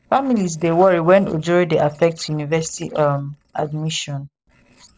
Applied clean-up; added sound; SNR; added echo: neural separator model SepFormer DNS4.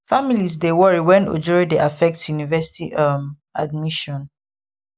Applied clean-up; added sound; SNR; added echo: none; none; none; none.